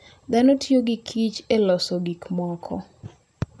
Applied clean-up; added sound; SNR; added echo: none; none; none; none.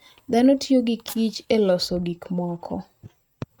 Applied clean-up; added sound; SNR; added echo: neural mask model RNNoise.